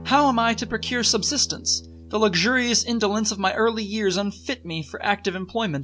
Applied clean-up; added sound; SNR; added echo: none; Guitar; 19 dB; none.